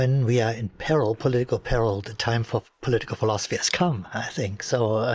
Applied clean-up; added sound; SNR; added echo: neural mask model Resemble Enhance denoiser.